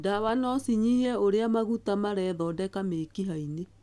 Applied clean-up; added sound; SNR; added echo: none; none; none; none.